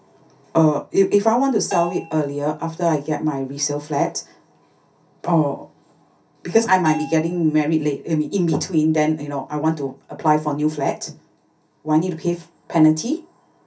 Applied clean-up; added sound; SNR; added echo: none; Bell; 16 dB; reverberation time 0.3 s.